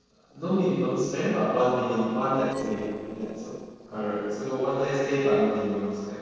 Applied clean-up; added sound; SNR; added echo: neural separator model SepFormer DNS4.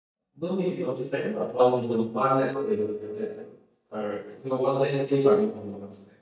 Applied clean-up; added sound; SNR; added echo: neural mask model DeepFilterNet 3.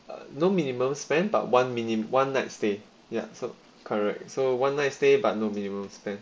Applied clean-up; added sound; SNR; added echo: none; none; none; none.